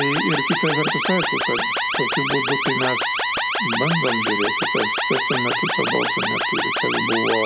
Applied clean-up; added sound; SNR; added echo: none; Alarm; -2 dB; none.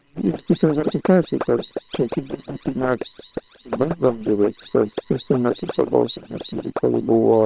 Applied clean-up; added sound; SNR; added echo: neural separator model SepFormer WHAM!.